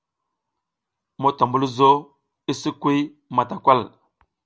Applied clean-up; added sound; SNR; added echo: none; none; none; none.